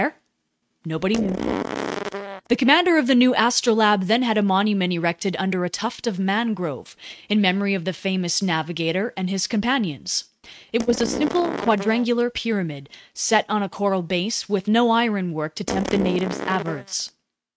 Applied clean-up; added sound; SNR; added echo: neural mask model RNNoise.